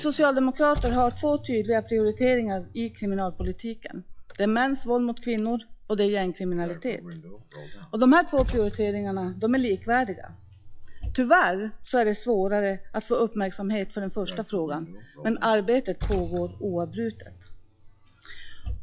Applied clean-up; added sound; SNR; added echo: classical method log-MMSE.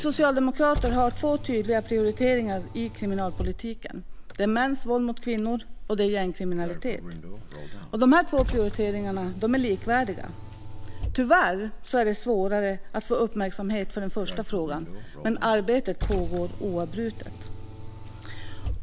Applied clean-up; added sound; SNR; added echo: none; Car; 6 dB; none.